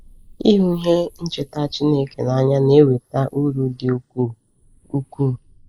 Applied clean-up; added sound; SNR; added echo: neural mask model Resemble Enhance denoiser.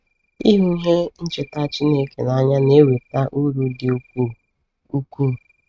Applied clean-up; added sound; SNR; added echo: neural mask model RNNoise.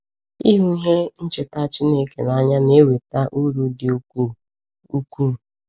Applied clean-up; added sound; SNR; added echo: none; none; none; none.